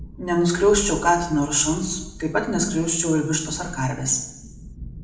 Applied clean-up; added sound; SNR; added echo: none; Thunderstorm; 15 dB; reverberation time 0.7 s.